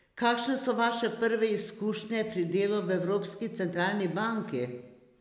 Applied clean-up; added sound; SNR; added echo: none; none; none; none.